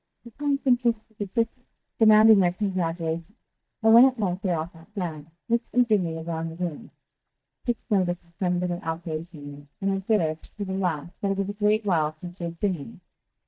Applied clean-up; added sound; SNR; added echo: neural mask model DeepFilterNet 3.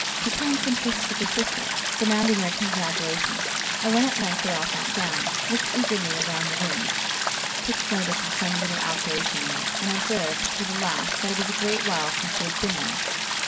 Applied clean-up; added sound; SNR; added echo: none; Stream; -3 dB; reverberation time 1.7 s.